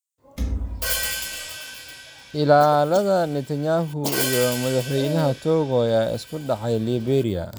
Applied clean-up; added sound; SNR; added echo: none; Thump, thud + Hi-hat; 9 dB; none.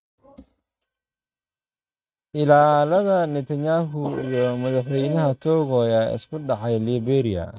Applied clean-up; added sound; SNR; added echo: neural mask model RNNoise.